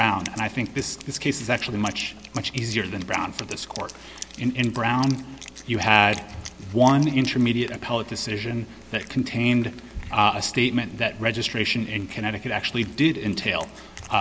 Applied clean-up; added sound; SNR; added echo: none; Wind instrument, woodwind instrument; 19 dB; none.